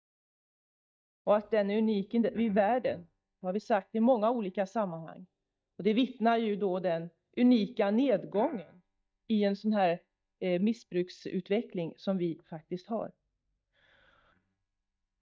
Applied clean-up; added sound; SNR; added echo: neural mask model DeepFilterNet 3.